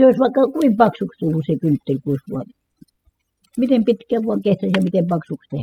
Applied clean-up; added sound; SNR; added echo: classical method spectral subtraction.